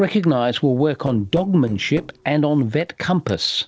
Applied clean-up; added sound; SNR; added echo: neural separator model SepFormer DNS4.